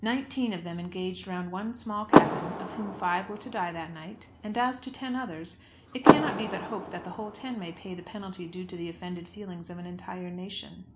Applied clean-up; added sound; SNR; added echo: none; Car; -5 dB; none.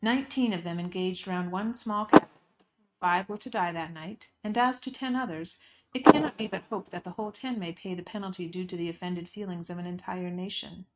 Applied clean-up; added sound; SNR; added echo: neural mask model RNNoise.